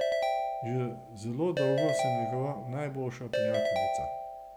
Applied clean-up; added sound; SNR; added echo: none; Ringtone / Keyboard (musical); -3 dB; none.